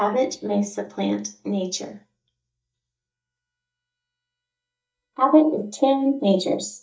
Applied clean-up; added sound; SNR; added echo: neural mask model DeepFilterNet 3.